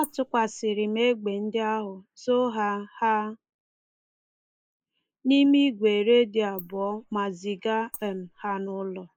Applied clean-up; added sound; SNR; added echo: neural mask model Resemble Enhance denoiser.